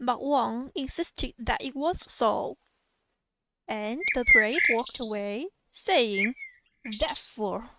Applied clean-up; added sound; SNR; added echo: neural mask model RNNoise.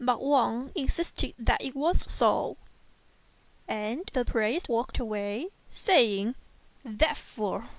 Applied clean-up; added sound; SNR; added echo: none; none; none; none.